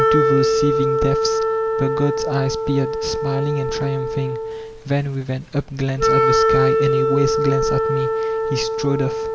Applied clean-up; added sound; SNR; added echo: none; Wind instrument, woodwind instrument; -3 dB; none.